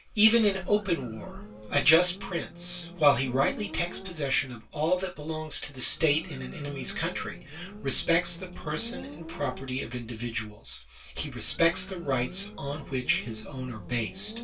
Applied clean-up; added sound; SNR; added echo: none; Motorcycle; 15 dB; reverberation time 0.2 s.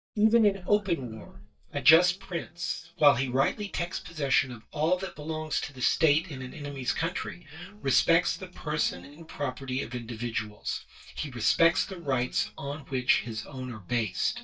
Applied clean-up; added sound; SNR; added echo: neural mask model DeepFilterNet 3.